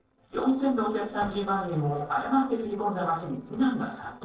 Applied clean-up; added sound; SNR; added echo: neural separator model SepFormer DNS4.